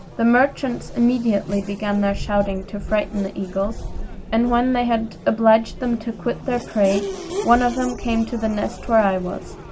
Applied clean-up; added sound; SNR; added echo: none; Race car, auto racing / Accelerating, revving, vroom; 11 dB; none.